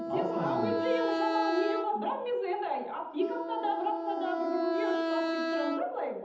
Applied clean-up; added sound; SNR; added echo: none; Wind instrument, woodwind instrument; 1 dB; reverberation time 0.8 s.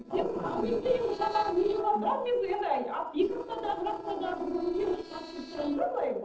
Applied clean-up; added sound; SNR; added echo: neural separator model SepFormer DNS4.